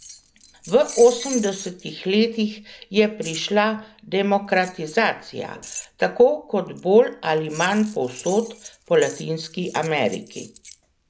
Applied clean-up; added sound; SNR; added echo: none; Keys jangling; 18 dB; none.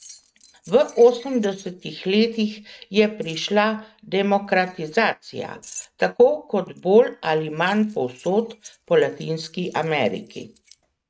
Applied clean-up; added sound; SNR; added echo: neural mask model RNNoise.